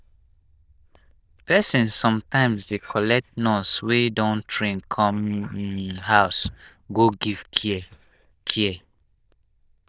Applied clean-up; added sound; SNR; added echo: neural diffusion model UNIVERSE++.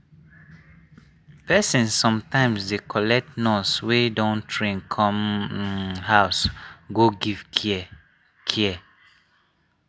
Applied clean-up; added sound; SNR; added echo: none; none; none; none.